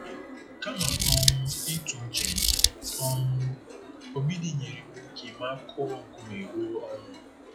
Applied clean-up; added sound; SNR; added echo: classical method log-MMSE.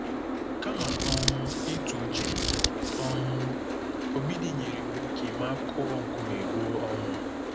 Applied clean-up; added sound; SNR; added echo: none; Boat, Water vehicle + Scissors; -5 dB; none.